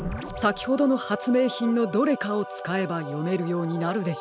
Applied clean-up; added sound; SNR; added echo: none; none; none; none.